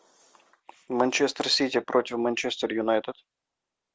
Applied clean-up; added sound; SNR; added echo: none; none; none; none.